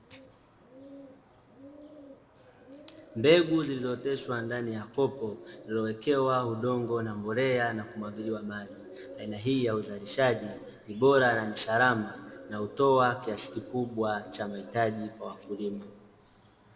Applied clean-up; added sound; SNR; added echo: none; Bird; 20 dB; reverberation time 1.5 s.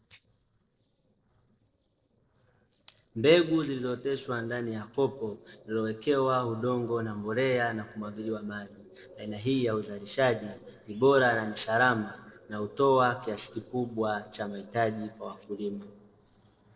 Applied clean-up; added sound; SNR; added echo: neural separator model SepFormer DNS4.